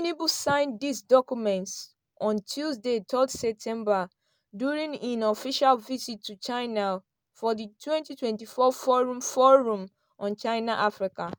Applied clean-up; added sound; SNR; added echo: none; none; none; none.